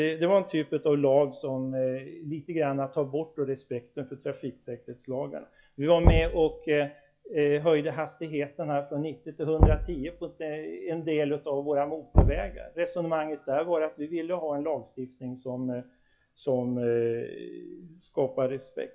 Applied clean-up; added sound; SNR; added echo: classical method log-MMSE.